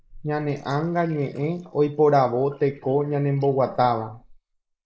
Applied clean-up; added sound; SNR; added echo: neural mask model Resemble Enhance denoiser.